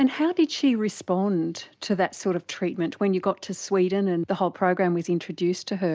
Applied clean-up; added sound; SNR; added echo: none; none; none; none.